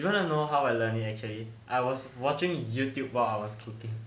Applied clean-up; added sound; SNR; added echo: none; none; none; none.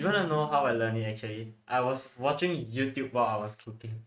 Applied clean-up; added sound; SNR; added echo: neural mask model RNNoise.